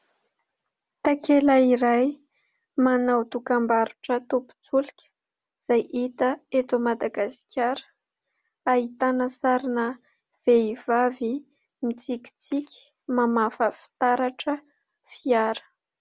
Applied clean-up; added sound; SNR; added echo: none; none; none; none.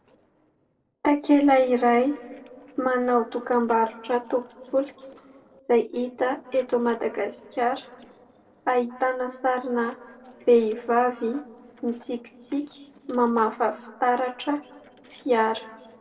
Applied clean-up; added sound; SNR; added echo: neural separator model SepFormer DNS4.